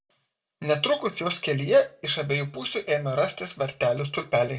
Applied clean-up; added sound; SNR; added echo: none; none; none; reverberation time 0.2 s.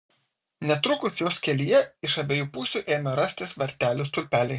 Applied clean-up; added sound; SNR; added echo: none; none; none; none.